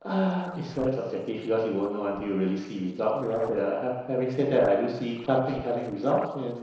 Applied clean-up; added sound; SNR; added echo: neural separator model SepFormer DNS4.